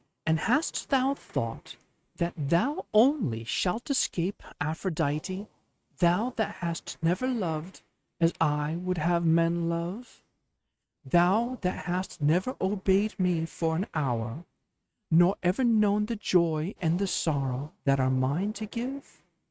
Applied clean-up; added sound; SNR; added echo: neural mask model RNNoise.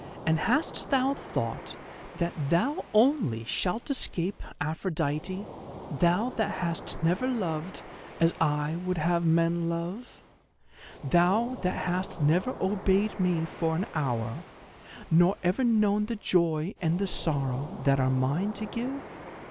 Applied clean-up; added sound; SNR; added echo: none; Waves, surf; 16 dB; none.